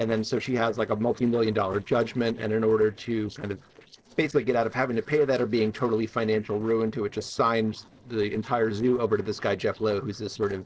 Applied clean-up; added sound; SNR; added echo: neural separator model SepFormer DNS4.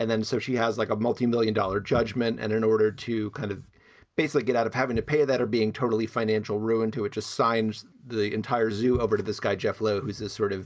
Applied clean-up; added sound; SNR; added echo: none; none; none; none.